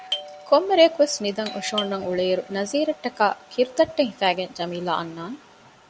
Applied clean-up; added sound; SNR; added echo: none; Doorbell; 16 dB; none.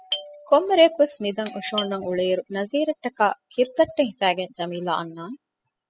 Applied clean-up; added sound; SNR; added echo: classical method spectral subtraction.